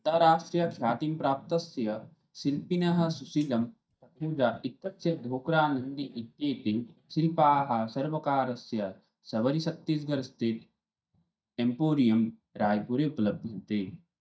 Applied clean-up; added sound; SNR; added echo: neural mask model DeepFilterNet 3.